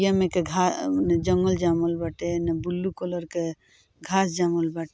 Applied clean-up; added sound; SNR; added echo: none; none; none; none.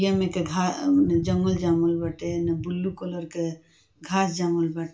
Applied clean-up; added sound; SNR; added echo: none; none; none; reverberation time 0.2 s.